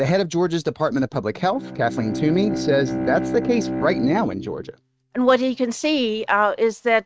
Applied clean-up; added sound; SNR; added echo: neural mask model RNNoise.